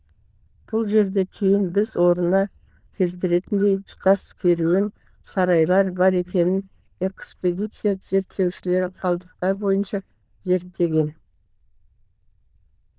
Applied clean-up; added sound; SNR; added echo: neural diffusion model UNIVERSE++.